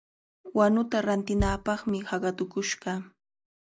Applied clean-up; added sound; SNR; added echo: none; Bass drum; 9 dB; none.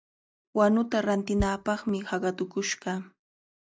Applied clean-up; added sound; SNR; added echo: neural mask model DeepFilterNet 3.